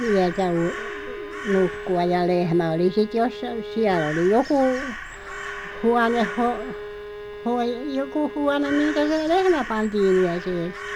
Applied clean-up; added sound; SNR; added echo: none; Crow + Bowed string instrument; 11 dB; none.